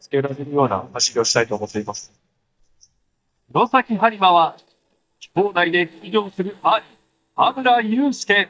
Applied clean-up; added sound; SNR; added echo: neural mask model DeepFilterNet 3.